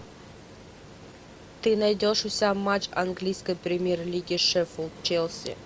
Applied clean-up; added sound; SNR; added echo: none; none; none; none.